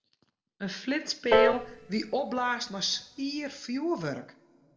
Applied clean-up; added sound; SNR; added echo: none; Piano; -2 dB; reverberation time 1.2 s.